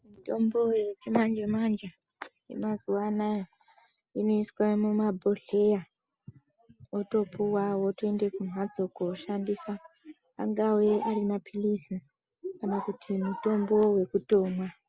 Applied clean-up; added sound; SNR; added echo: none; none; none; none.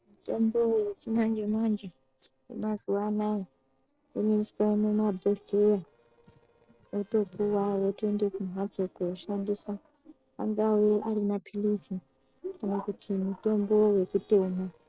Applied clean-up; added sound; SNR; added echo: neural separator model SepFormer DNS4.